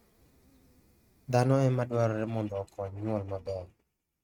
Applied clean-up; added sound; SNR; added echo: neural mask model RNNoise.